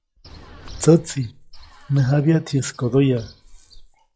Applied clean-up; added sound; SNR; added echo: classical method log-MMSE.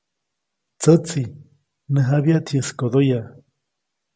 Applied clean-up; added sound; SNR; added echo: none; none; none; none.